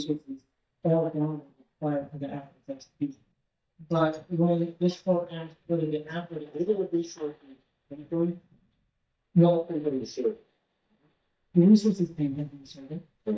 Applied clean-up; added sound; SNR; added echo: neural mask model DeepFilterNet 3.